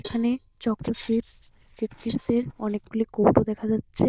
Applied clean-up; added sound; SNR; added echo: neural diffusion model UNIVERSE++.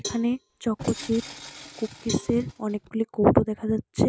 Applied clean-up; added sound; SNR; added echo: none; Cowbell + Tools; 16 dB; none.